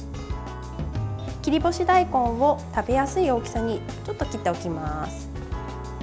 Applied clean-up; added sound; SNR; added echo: none; none; none; none.